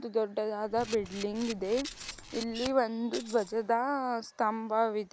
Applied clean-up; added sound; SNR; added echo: none; Tambourine + Camera; 13 dB; none.